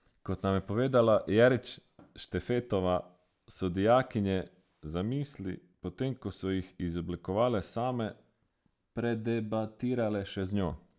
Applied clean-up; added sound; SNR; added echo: none; none; none; none.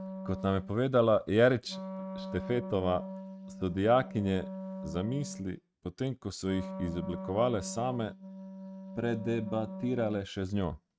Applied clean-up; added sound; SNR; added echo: neural mask model RNNoise.